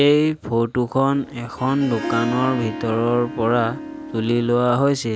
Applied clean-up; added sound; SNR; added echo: none; Harp; 11 dB; none.